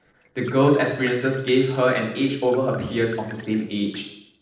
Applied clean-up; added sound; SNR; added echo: neural separator model SepFormer DNS4.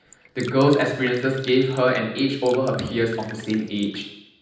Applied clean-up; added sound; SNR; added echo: none; Drip; 20 dB; reverberation time 0.9 s.